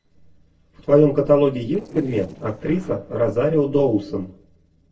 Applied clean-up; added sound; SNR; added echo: neural separator model SepFormer DNS4.